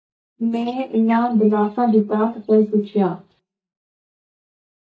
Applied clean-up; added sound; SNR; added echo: neural mask model DeepFilterNet 3.